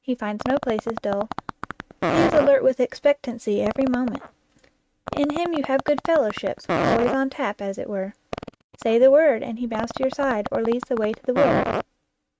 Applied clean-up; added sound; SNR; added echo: neural mask model RNNoise.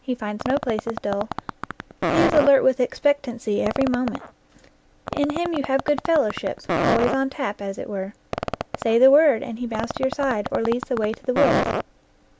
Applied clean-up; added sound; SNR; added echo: none; Fart; 6 dB; none.